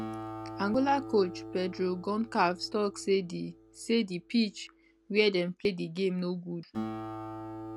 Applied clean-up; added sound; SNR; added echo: none; Acoustic guitar; 12 dB; none.